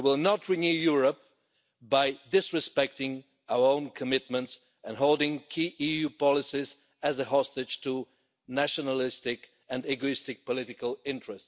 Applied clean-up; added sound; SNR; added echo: none; none; none; none.